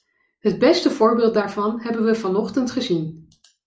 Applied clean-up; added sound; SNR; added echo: none; none; none; none.